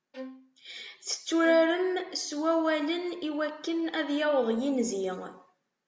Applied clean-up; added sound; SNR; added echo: none; Bowed string instrument; 18 dB; none.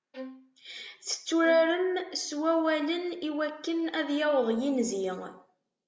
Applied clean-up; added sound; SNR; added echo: neural mask model Resemble Enhance denoiser.